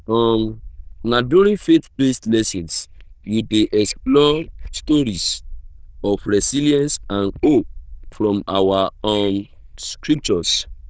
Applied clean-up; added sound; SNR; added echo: neural diffusion model UNIVERSE++.